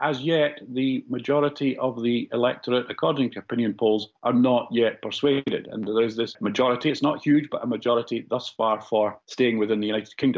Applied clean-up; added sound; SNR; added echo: none; none; none; none.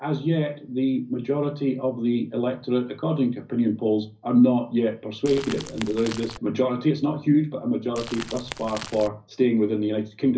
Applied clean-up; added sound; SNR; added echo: none; Crumpling, crinkling / Crackle; 14 dB; reverberation time 0.4 s.